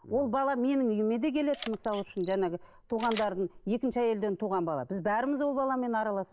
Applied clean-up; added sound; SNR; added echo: none; Camera; 17 dB; none.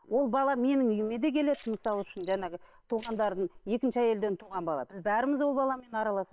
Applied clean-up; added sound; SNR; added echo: neural separator model SepFormer WHAM!.